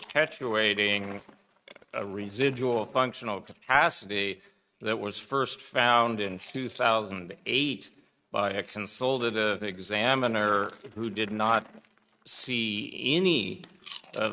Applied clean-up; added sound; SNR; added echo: neural mask model RNNoise.